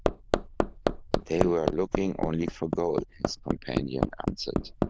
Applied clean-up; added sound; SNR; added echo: neural diffusion model UNIVERSE++.